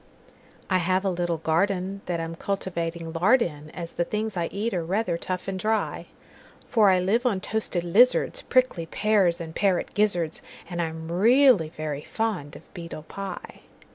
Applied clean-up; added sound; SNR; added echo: none; none; none; none.